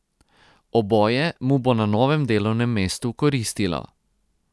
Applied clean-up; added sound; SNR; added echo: none; none; none; none.